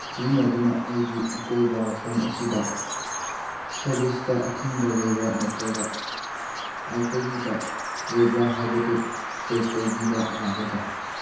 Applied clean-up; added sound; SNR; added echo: none; Bird vocalization, bird call, bird song; 6 dB; reverberation time 0.9 s.